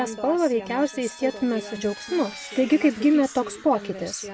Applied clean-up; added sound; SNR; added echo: none; Vehicle; 20 dB; none.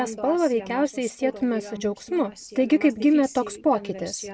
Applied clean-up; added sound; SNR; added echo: none; none; none; none.